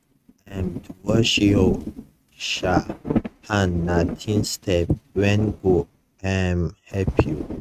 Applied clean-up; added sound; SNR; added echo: neural mask model RNNoise.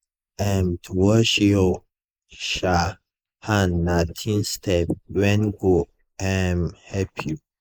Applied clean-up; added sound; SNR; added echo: neural mask model Resemble Enhance denoiser.